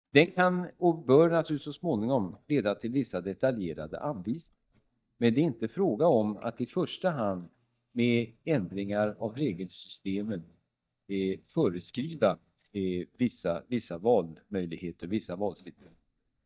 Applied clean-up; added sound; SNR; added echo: neural mask model DeepFilterNet 3.